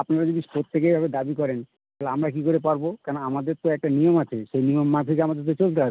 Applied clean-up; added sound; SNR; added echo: none; none; none; none.